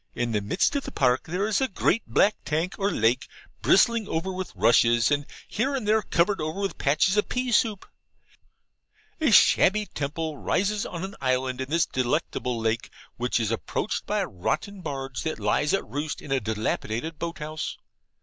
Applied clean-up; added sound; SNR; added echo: none; none; none; none.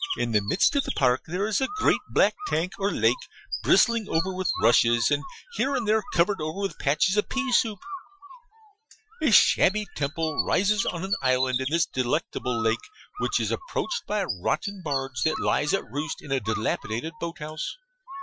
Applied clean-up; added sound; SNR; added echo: classical method Wiener filter.